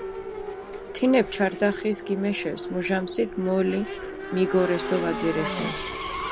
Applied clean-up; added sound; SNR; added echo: none; Race car, auto racing / Accelerating, revving, vroom; 6 dB; none.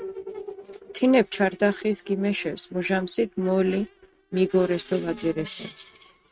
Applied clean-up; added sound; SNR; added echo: neural mask model RNNoise.